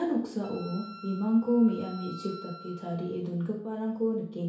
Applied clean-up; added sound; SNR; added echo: none; Wind instrument, woodwind instrument; 18 dB; reverberation time 0.6 s.